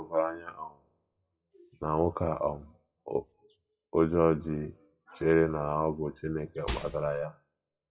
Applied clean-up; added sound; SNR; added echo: classical method WPE with log-MMSE.